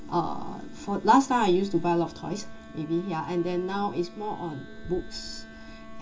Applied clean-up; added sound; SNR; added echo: none; Wind instrument, woodwind instrument; 20 dB; reverberation time 0.2 s.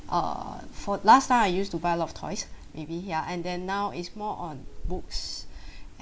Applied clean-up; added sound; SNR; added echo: none; none; none; none.